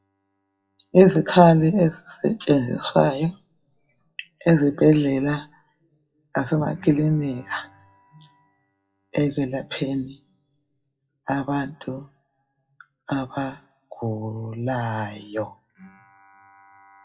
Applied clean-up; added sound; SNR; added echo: classical method WPE with log-MMSE.